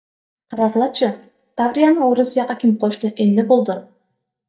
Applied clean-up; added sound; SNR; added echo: neural mask model DeepFilterNet 3.